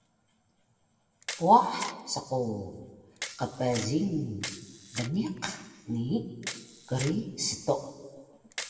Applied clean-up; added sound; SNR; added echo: none; Camera; 13 dB; reverberation time 1.2 s.